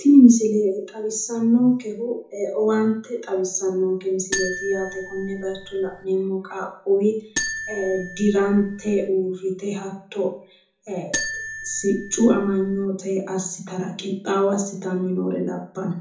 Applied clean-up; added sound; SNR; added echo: none; Marimba, xylophone; 10 dB; reverberation time 0.6 s.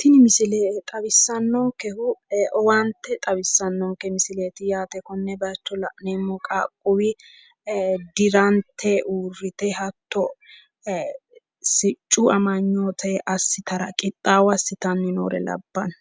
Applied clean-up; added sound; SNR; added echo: none; none; none; none.